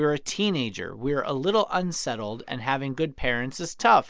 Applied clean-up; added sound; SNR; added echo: none; none; none; none.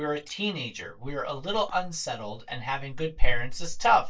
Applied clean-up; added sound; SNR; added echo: neural mask model DeepFilterNet 3.